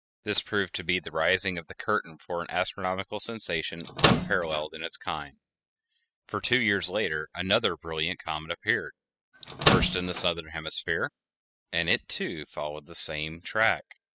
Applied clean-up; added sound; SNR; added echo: classical method spectral subtraction.